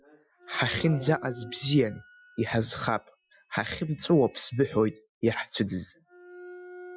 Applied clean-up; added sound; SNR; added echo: classical method Wiener filter.